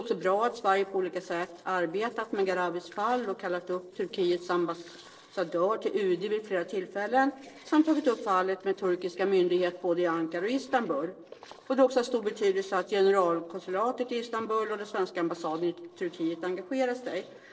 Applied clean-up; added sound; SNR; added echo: neural separator model SepFormer DNS4.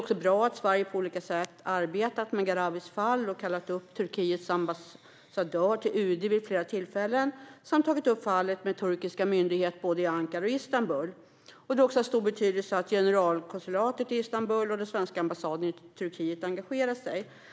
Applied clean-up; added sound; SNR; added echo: none; none; none; none.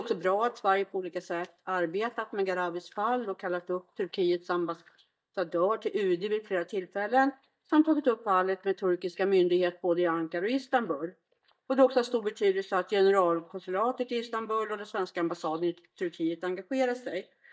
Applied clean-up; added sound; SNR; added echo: neural mask model DeepFilterNet 3.